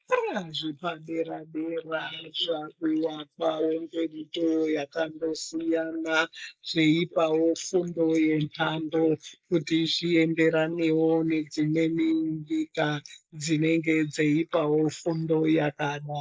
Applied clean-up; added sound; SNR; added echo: neural mask model Resemble Enhance denoiser.